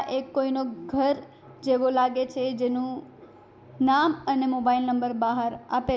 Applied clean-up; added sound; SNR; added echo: none; none; none; none.